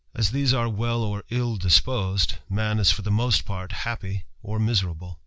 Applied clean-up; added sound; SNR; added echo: none; none; none; none.